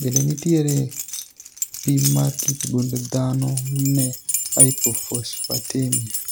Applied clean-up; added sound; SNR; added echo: none; Keys jangling; 3 dB; none.